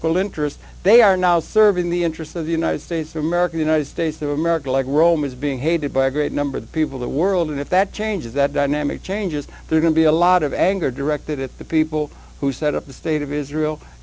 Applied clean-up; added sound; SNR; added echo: none; none; none; none.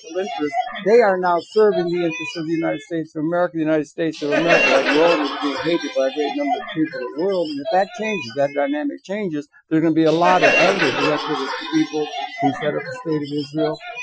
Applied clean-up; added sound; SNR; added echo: classical method Wiener filter.